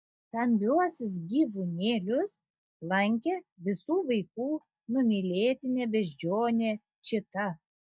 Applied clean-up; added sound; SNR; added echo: neural mask model DeepFilterNet 3.